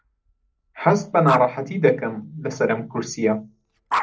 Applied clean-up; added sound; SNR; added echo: neural separator model SepFormer DNS4.